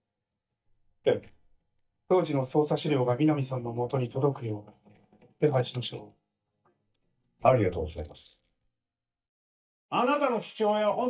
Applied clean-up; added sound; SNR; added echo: neural mask model DeepFilterNet 3.